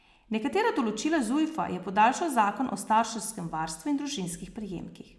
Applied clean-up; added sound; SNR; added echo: none; none; none; none.